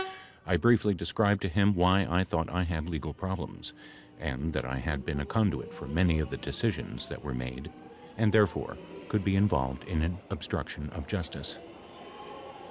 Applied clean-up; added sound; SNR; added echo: none; Train; 18 dB; none.